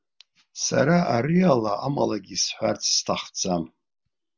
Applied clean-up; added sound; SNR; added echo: none; none; none; none.